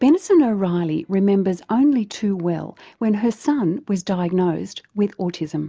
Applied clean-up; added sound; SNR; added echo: none; none; none; none.